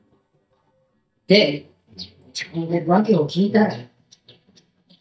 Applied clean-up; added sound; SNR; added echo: neural mask model DeepFilterNet 3.